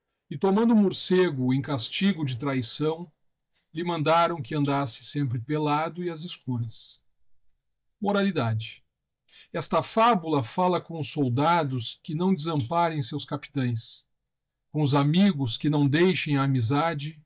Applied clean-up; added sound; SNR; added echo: neural mask model DeepFilterNet 3.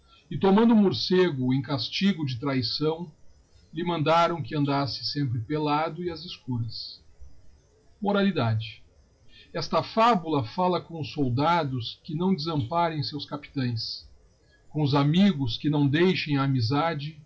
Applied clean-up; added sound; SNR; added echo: classical method log-MMSE.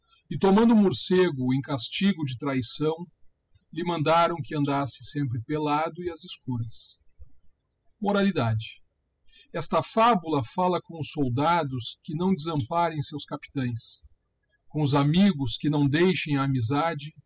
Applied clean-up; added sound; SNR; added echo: classical method spectral subtraction.